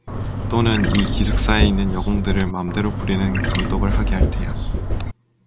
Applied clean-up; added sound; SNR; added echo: none; Trickle, dribble / Chirp, tweet; -2 dB; none.